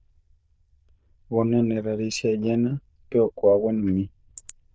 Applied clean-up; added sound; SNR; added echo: neural diffusion model UNIVERSE++.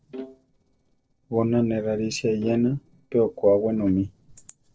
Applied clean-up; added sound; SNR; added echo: neural separator model SepFormer DNS4.